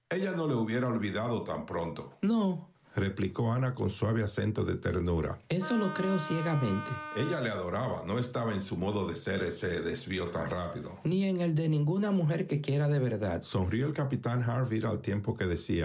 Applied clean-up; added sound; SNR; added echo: none; Wind instrument, woodwind instrument; 10 dB; none.